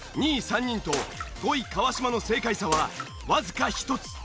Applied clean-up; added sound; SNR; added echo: none; Bathtub (filling or washing) / Water / Splash, splatter; 11 dB; none.